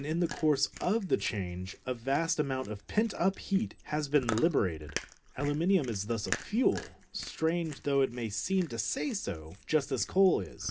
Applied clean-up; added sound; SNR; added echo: none; Chewing, mastication; 15 dB; reverberation time 0.3 s.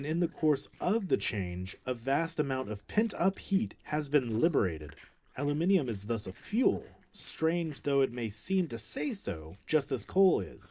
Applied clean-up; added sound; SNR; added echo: neural separator model SepFormer DNS4.